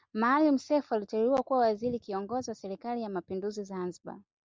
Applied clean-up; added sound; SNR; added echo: none; none; none; none.